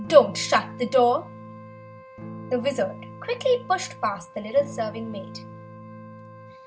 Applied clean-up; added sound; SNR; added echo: none; Wind instrument, woodwind instrument + Electric guitar / Strum; 15 dB; none.